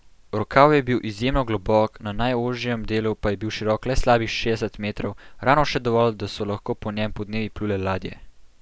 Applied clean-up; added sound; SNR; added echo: none; none; none; none.